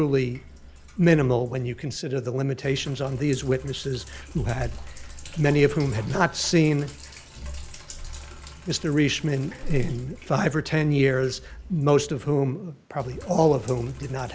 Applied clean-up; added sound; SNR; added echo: none; Sink (filling or washing); 13 dB; none.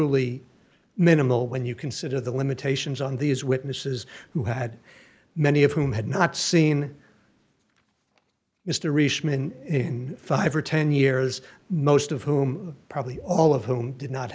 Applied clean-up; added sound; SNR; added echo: none; none; none; none.